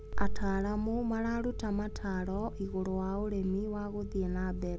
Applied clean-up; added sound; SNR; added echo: none; Telephone; 20 dB; none.